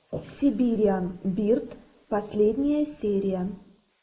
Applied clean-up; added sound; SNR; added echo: neural mask model Resemble Enhance denoiser.